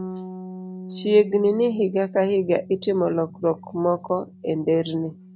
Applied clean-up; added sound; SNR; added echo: none; Bass guitar; 16 dB; none.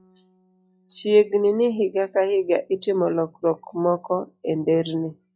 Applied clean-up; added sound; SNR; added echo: classical method log-MMSE.